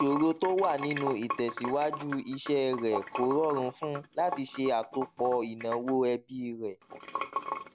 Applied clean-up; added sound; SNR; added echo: none; Sink (filling or washing) / Water; 9 dB; none.